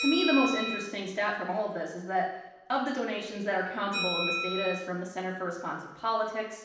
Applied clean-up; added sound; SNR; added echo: none; Bell; 7 dB; reverberation time 0.9 s.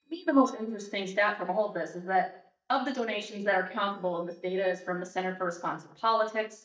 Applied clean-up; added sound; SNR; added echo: neural mask model DeepFilterNet 3.